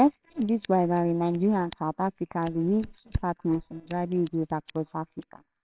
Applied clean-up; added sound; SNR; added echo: neural separator model SepFormer WHAMR!.